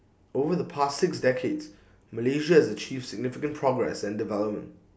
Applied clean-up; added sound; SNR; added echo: none; none; none; none.